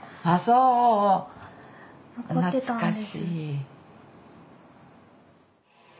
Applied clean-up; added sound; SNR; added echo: none; none; none; none.